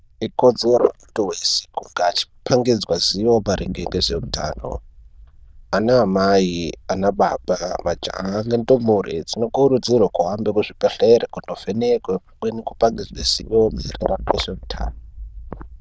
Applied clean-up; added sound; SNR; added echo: neural diffusion model UNIVERSE++.